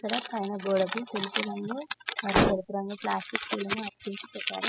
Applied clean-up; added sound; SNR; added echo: classical method spectral subtraction.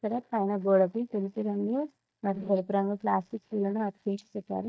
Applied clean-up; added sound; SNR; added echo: neural mask model DeepFilterNet 3.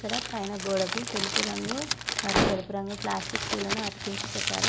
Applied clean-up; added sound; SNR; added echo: none; Crumpling, crinkling + Explosion; -2 dB; none.